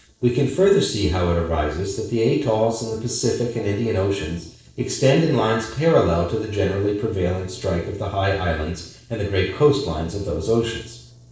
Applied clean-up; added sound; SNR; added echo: neural separator model SepFormer DNS4.